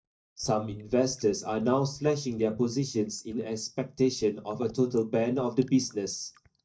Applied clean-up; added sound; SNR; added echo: neural mask model DeepFilterNet 3.